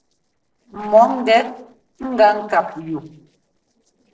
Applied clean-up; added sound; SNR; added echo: neural separator model SepFormer DNS4.